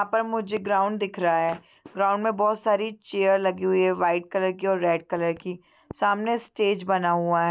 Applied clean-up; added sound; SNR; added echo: none; none; none; none.